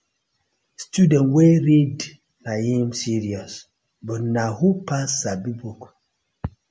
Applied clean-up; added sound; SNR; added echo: none; none; none; none.